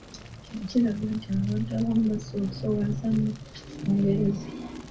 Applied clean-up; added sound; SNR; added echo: none; Fire; 19 dB; reverberation time 0.2 s.